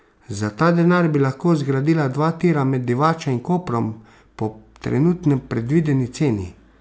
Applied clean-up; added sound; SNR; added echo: none; none; none; none.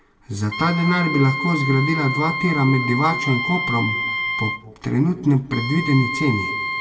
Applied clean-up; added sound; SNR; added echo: none; Wind instrument, woodwind instrument; 5 dB; reverberation time 1.3 s.